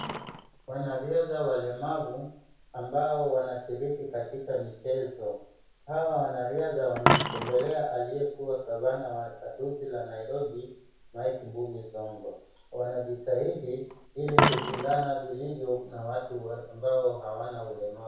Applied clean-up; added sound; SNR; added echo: none; Coin (dropping); 4 dB; reverberation time 0.6 s.